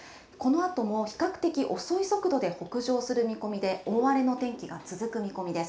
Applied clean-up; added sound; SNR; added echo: none; none; none; reverberation time 0.4 s.